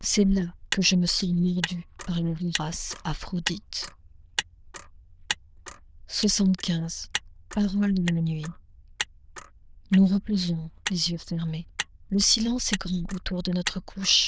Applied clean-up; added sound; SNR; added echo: neural diffusion model UNIVERSE++.